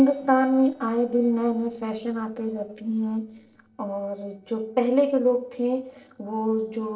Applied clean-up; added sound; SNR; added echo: neural separator model SepFormer DNS4.